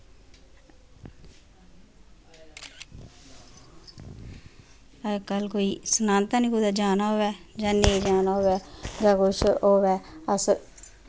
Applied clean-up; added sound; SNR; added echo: none; Camera; 17 dB; none.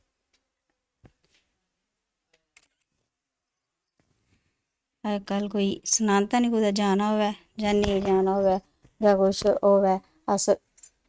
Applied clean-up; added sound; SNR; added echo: neural mask model RNNoise.